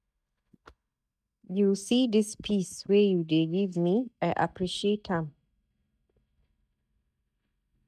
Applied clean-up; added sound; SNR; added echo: neural mask model DeepFilterNet 3.